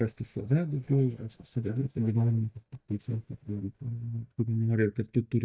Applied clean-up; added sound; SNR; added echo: neural mask model DeepFilterNet 3.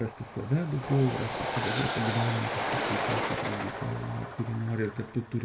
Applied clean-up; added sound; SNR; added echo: none; Train; 3 dB; reverberation time 1.7 s.